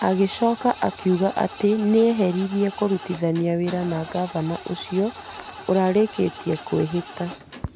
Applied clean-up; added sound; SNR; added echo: none; Engine starting / Car; 16 dB; none.